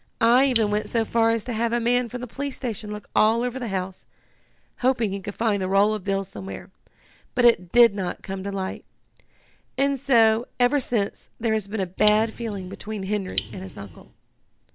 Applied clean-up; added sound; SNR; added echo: none; Raindrop; 12 dB; none.